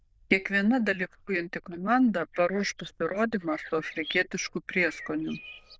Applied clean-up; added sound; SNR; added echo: neural diffusion model UNIVERSE++.